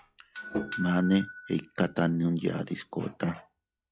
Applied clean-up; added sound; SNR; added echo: classical method log-MMSE.